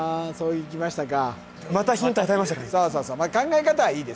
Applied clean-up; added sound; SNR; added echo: none; Engine; 19 dB; none.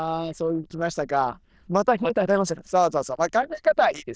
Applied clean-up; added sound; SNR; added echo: neural diffusion model UNIVERSE++.